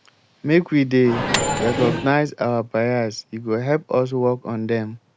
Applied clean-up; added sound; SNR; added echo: none; Microwave oven; 2 dB; none.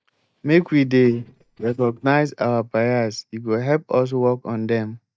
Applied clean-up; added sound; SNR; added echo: neural mask model DeepFilterNet 3.